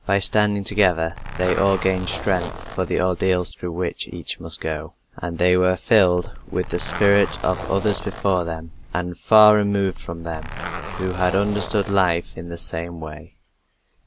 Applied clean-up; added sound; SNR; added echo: none; Zipper (clothing); 10 dB; none.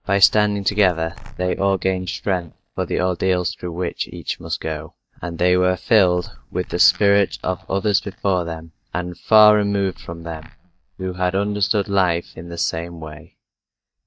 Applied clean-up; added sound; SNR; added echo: neural mask model DeepFilterNet 3.